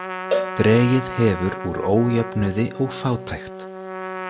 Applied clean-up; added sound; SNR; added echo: none; Trumpet + Cowbell; 8 dB; none.